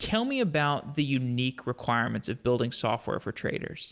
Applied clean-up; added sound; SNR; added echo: none; none; none; none.